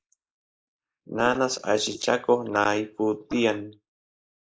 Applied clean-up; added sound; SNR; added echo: neural mask model Resemble Enhance denoiser.